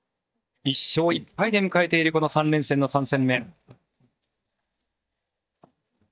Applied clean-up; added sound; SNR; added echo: neural mask model DeepFilterNet 3.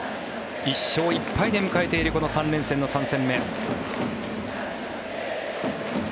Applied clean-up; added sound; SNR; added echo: none; Bowed string instrument; 16 dB; none.